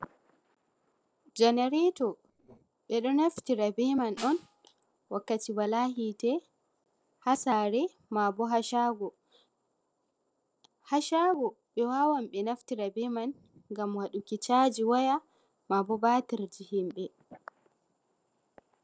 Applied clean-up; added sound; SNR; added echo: neural separator model SepFormer DNS4.